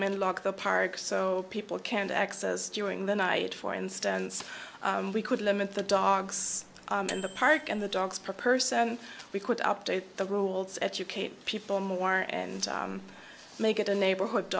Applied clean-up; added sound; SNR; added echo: none; Microwave oven; 19 dB; none.